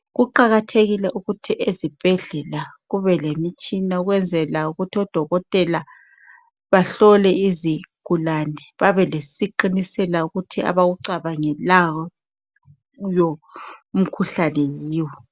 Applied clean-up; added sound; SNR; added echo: none; none; none; none.